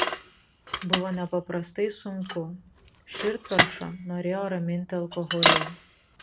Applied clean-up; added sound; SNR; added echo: none; Bicycle; -4 dB; none.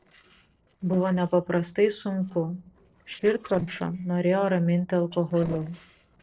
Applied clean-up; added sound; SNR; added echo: neural separator model SepFormer DNS4.